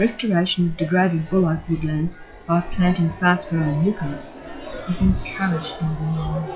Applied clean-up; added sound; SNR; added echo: classical method log-MMSE.